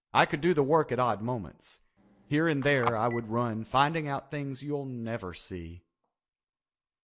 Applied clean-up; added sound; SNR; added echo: none; Telephone; 12 dB; none.